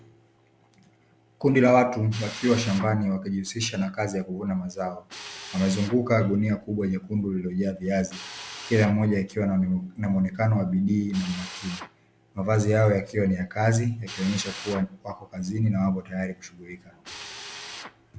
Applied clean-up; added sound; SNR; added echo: none; Drill; 18 dB; none.